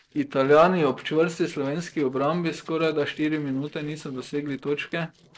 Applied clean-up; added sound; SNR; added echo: neural separator model SepFormer DNS4.